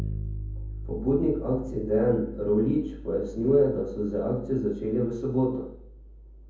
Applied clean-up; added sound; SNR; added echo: none; Bass guitar; 11 dB; reverberation time 0.7 s.